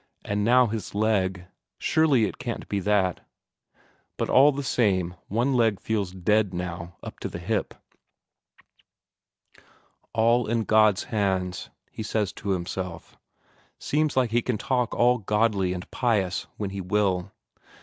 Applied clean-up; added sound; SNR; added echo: none; none; none; none.